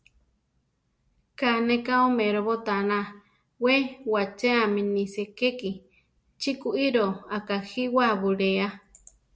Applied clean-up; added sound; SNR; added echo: none; none; none; none.